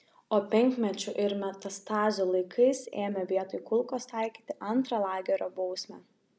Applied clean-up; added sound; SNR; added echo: none; none; none; none.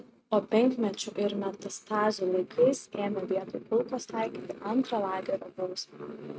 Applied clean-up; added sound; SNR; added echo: neural mask model RNNoise.